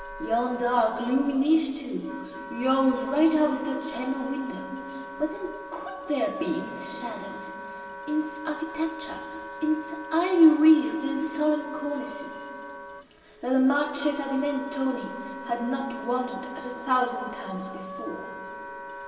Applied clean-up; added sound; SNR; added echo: none; Wind instrument, woodwind instrument; 12 dB; reverberation time 2.4 s.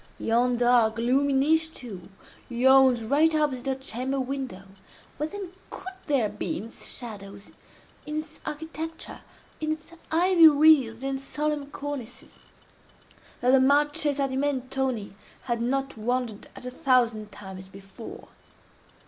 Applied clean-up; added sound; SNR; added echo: none; none; none; none.